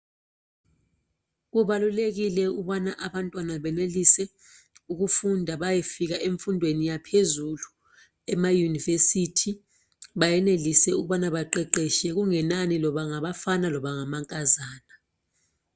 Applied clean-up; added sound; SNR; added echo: none; none; none; none.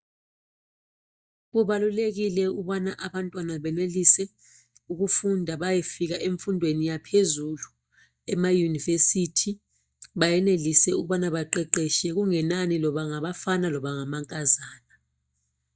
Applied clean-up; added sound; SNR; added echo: neural mask model DeepFilterNet 3.